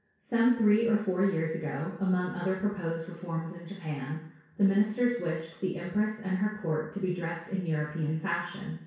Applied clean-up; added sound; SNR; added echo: none; none; none; reverberation time 0.6 s.